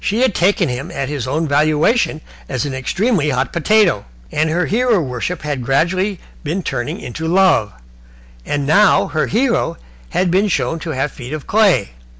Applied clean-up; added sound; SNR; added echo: none; none; none; none.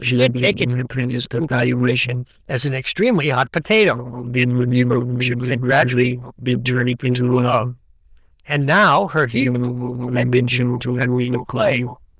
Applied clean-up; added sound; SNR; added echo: neural diffusion model UNIVERSE++.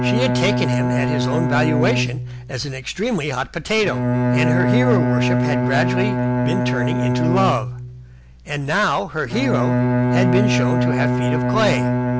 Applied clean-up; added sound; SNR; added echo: none; Bowed string instrument; -4 dB; none.